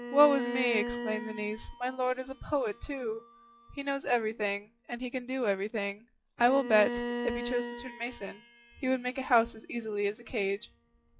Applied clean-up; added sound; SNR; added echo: classical method log-MMSE.